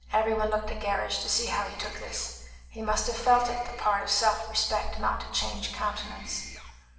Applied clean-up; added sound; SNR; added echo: none; Mechanisms; 18 dB; reverberation time 0.9 s.